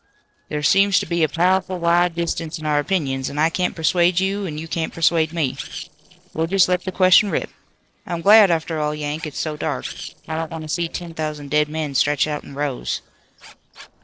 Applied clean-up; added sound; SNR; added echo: neural separator model SepFormer DNS4.